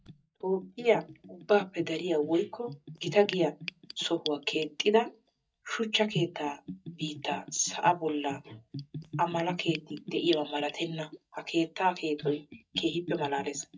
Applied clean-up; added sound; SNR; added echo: neural mask model DeepFilterNet 3.